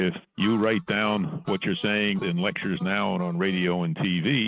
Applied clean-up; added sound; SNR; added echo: neural mask model RNNoise.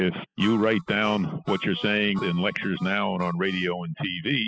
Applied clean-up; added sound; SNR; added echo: classical method spectral subtraction.